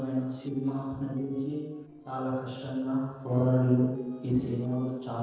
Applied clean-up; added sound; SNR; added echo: neural separator model SepFormer DNS4.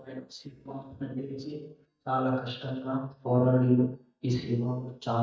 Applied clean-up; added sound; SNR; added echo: neural mask model DeepFilterNet 3.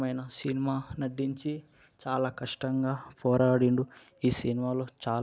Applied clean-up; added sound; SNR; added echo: none; none; none; none.